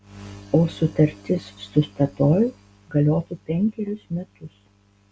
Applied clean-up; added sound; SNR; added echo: none; none; none; none.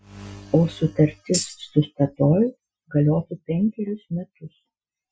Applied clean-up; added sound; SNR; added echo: classical method Wiener filter.